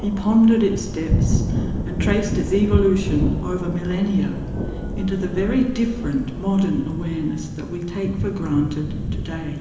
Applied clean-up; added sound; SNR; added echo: none; Thunder / Rain; 3 dB; reverberation time 1.0 s.